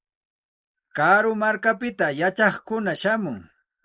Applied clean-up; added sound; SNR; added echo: neural mask model Resemble Enhance denoiser.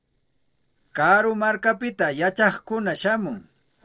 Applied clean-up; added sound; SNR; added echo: neural separator model SepFormer DNS4.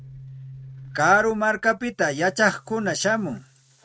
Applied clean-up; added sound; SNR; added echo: neural mask model RNNoise.